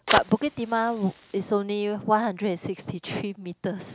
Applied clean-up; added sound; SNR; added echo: none; Fire; 9 dB; none.